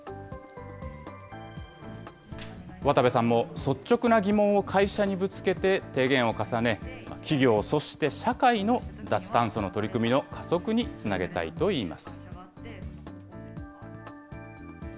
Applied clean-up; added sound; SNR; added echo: none; none; none; none.